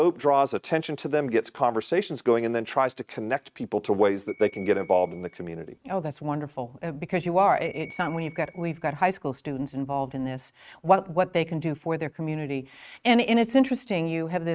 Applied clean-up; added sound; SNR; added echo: neural mask model RNNoise.